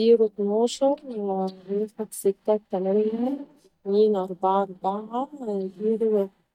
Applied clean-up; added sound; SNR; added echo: neural mask model DeepFilterNet 3.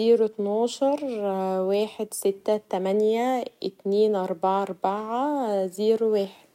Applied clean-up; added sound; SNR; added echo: none; none; none; none.